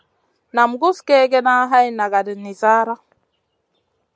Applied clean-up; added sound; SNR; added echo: none; none; none; none.